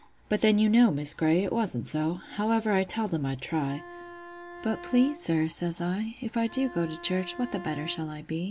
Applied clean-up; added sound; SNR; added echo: none; Bowed string instrument; 16 dB; none.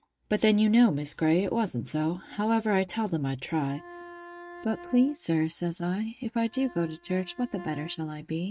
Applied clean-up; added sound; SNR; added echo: neural mask model RNNoise.